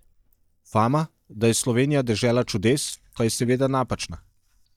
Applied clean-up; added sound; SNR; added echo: neural mask model DeepFilterNet 3.